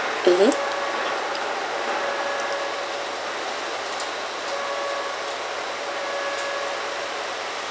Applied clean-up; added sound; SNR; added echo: none; Wind instrument, woodwind instrument; 8 dB; none.